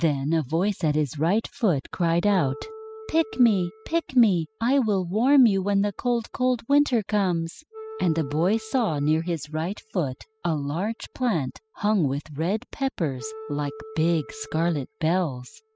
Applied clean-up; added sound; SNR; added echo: classical method spectral subtraction.